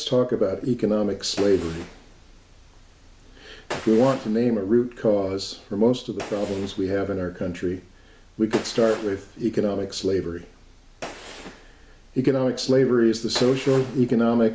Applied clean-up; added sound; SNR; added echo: none; Gunshot, gunfire; 18 dB; none.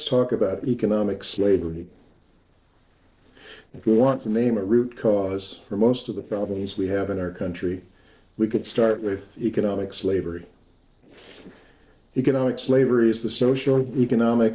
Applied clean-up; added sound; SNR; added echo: neural separator model SepFormer DNS4.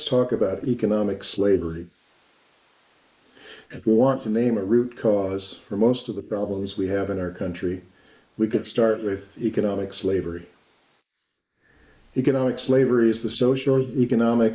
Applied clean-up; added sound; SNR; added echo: neural mask model Resemble Enhance denoiser.